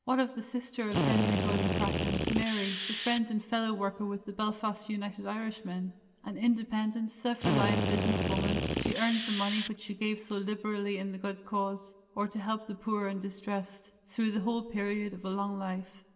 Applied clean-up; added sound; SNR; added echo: none; Drill; -1 dB; reverberation time 1.3 s.